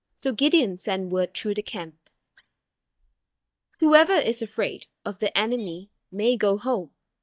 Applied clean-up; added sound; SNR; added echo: neural mask model DeepFilterNet 3.